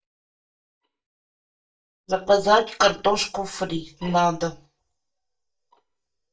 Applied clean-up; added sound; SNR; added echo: neural mask model DeepFilterNet 3.